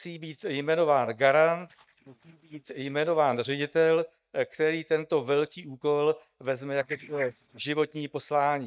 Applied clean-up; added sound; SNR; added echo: neural mask model DeepFilterNet 3.